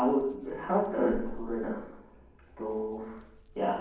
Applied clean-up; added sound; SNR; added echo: none; Hands; 13 dB; reverberation time 1.2 s.